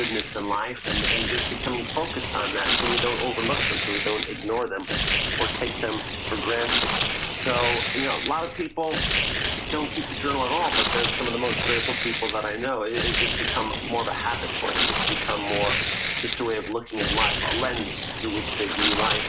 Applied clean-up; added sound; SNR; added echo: none; Tearing; -2 dB; none.